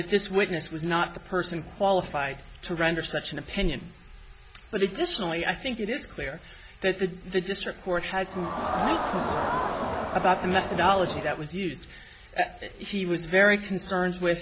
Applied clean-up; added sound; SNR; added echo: none; Crowd; 2 dB; none.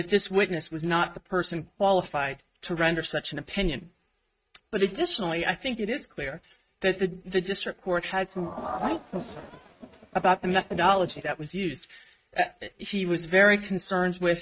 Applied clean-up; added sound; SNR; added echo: neural mask model RNNoise.